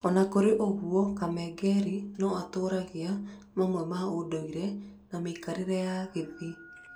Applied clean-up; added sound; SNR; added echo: none; none; none; none.